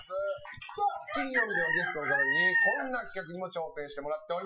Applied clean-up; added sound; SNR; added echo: classical method Wiener filter.